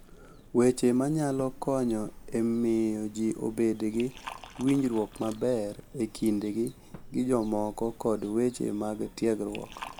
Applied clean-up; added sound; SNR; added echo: none; Liquid; 18 dB; none.